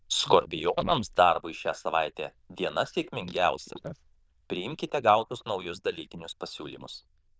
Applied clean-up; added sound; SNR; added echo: neural diffusion model UNIVERSE++.